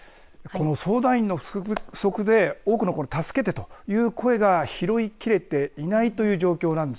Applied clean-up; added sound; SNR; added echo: none; none; none; none.